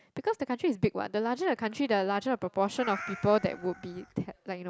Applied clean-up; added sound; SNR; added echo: none; Meow; 14 dB; none.